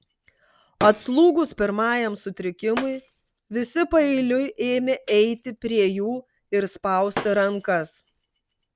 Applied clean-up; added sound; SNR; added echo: none; Shatter; 16 dB; none.